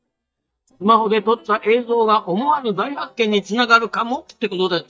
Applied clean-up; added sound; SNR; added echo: neural mask model DeepFilterNet 3.